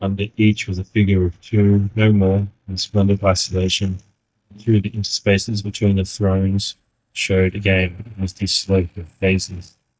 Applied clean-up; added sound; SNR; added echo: neural mask model DeepFilterNet 3.